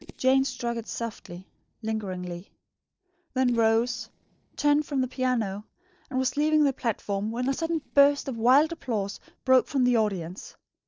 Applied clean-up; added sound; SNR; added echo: neural separator model SepFormer DNS4.